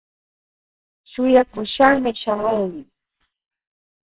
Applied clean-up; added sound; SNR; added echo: neural separator model SepFormer WHAMR!.